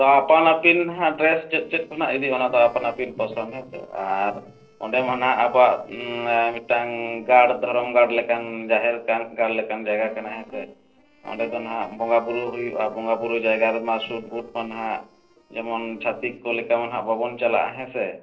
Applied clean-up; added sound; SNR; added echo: neural separator model SepFormer DNS4.